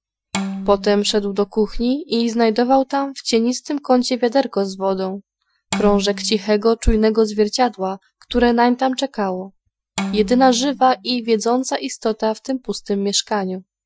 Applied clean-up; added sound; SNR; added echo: classical method Wiener filter.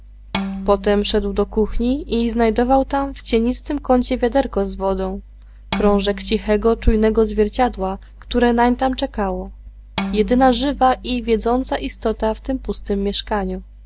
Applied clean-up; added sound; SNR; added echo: none; Bowed string instrument; 13 dB; none.